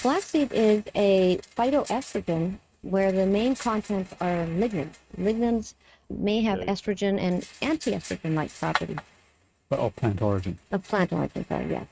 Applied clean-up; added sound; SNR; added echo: neural mask model RNNoise.